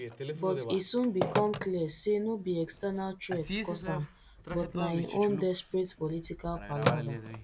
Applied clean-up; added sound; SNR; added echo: none; Telephone; 6 dB; none.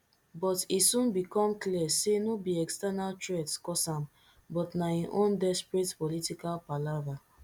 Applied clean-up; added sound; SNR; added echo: none; none; none; none.